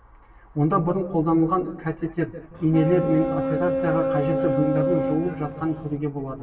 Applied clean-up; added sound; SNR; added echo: none; Boat, Water vehicle; 1 dB; reverberation time 1.4 s.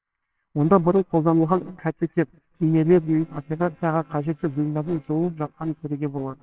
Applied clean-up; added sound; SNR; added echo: neural separator model SepFormer WHAMR!.